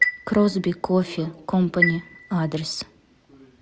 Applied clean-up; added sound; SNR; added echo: none; Chime; 5 dB; none.